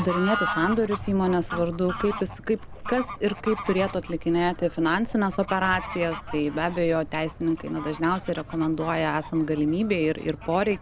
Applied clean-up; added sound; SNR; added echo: none; Bird / Fowl; 10 dB; none.